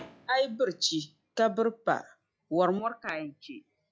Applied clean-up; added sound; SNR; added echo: classical method log-MMSE.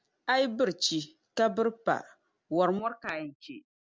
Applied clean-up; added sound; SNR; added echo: none; none; none; none.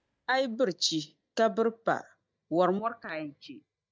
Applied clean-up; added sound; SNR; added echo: neural mask model DeepFilterNet 3.